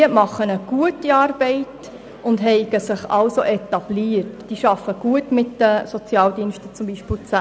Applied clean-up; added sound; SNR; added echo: none; none; none; none.